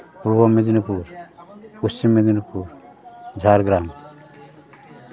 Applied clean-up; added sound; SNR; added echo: none; none; none; none.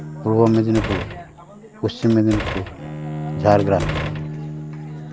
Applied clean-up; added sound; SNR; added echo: none; Door + Bowed string instrument; 7 dB; none.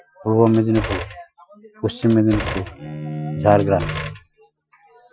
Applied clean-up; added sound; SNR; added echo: classical method Wiener filter.